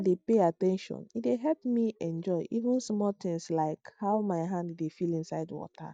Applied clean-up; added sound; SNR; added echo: neural mask model DeepFilterNet 3.